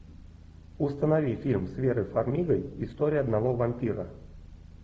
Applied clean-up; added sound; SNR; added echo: none; none; none; none.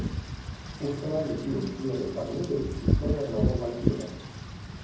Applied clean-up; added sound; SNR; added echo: none; Wind / Rain; -1 dB; reverberation time 1.2 s.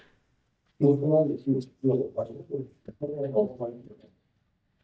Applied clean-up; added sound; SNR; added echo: neural mask model DeepFilterNet 3.